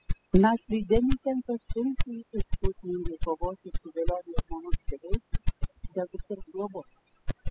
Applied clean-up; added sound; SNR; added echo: classical method spectral subtraction.